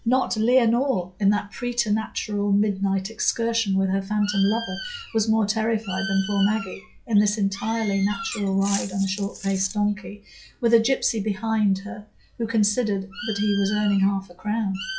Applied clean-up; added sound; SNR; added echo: classical method log-MMSE.